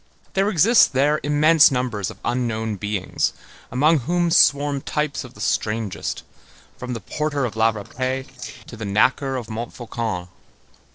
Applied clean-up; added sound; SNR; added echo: neural separator model SepFormer DNS4.